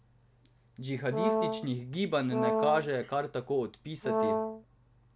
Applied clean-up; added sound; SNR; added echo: none; Brass instrument; -2 dB; none.